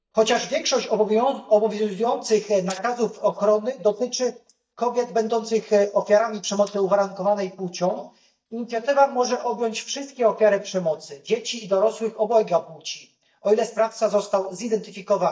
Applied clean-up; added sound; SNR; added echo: neural mask model DeepFilterNet 3.